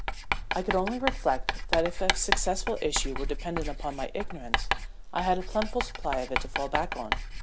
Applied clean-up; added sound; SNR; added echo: none; Writing; 0 dB; none.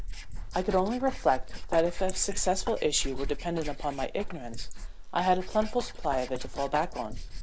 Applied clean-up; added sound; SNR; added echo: neural mask model Resemble Enhance denoiser.